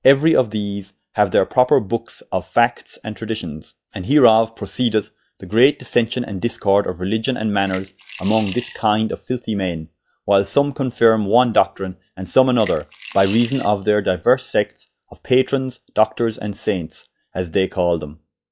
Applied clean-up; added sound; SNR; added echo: classical method log-MMSE.